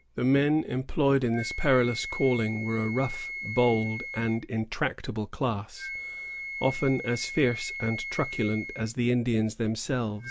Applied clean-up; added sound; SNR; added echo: none; Wind instrument, woodwind instrument; 11 dB; none.